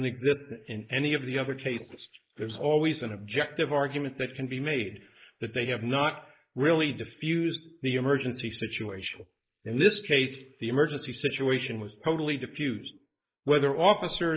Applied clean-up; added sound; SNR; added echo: neural mask model Resemble Enhance denoiser.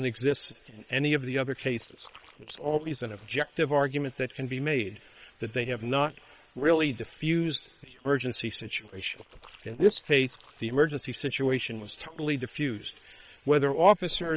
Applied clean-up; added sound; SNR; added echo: neural separator model SepFormer WHAM!.